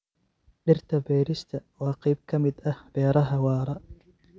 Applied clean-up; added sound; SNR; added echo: none; none; none; none.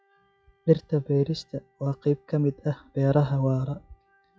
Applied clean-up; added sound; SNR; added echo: classical method log-MMSE.